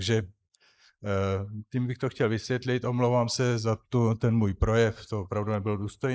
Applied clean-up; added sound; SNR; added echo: neural mask model Resemble Enhance denoiser.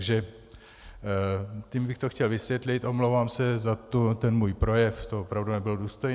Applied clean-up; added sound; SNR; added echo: none; none; none; none.